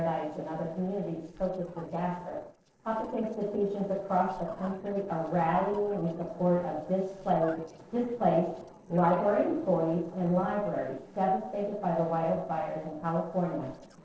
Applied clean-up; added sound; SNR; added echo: neural separator model SepFormer DNS4.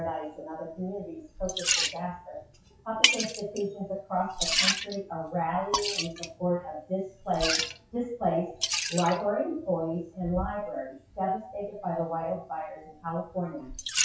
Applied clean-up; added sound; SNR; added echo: classical method WPE with log-MMSE.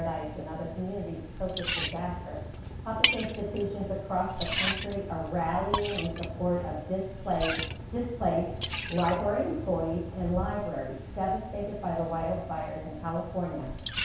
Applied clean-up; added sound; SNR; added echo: none; Liquid; 2 dB; reverberation time 0.8 s.